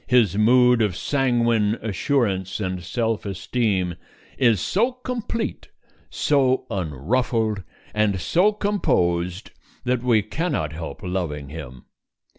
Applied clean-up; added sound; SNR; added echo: none; none; none; none.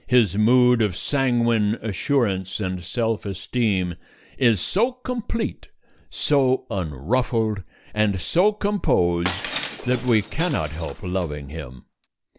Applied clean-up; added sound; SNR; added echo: none; Shatter; 11 dB; none.